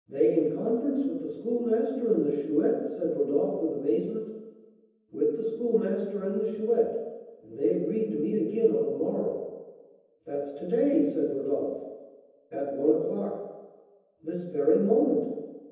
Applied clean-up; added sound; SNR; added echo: none; none; none; reverberation time 1.1 s.